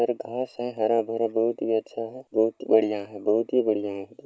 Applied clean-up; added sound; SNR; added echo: none; none; none; none.